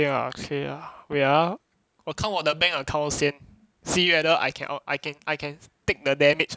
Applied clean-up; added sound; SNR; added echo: none; none; none; none.